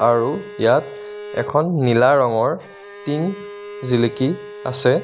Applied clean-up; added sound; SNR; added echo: none; Bowed string instrument; 16 dB; none.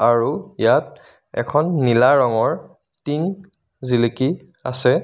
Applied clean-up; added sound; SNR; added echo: none; none; none; none.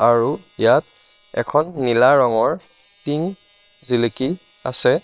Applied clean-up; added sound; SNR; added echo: neural separator model SepFormer WHAM!.